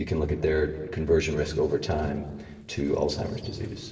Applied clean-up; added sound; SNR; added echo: neural separator model SepFormer DNS4.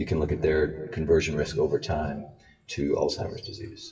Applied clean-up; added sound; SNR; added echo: classical method WPE with log-MMSE.